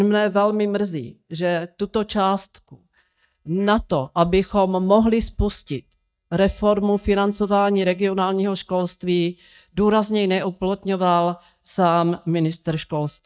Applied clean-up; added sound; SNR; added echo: neural mask model DeepFilterNet 3.